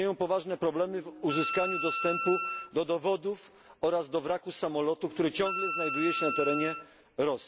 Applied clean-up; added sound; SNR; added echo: none; Wind instrument, woodwind instrument; 4 dB; none.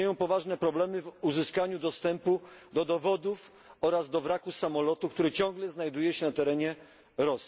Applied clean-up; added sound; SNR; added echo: none; none; none; none.